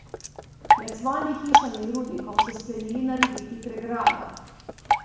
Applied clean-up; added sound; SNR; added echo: none; Drip; -5 dB; reverberation time 1.1 s.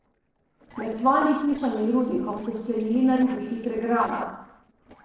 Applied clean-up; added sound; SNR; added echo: neural separator model SepFormer DNS4.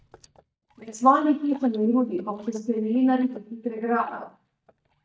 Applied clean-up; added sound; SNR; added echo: neural mask model DeepFilterNet 3.